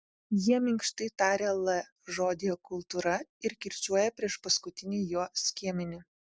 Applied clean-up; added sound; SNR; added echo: none; none; none; none.